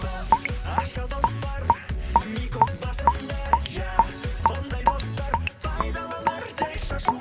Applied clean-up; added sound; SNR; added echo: none; Raindrop / Drip; -2 dB; none.